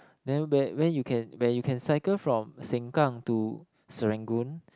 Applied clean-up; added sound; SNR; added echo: none; none; none; none.